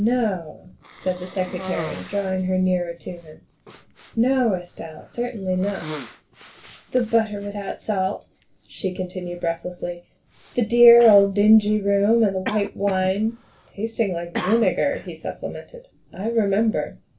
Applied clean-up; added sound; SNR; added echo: none; Cough; 17 dB; reverberation time 0.2 s.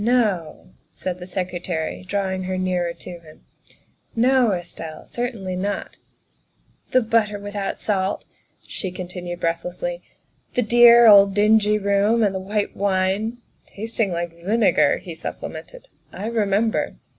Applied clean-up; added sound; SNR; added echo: none; none; none; none.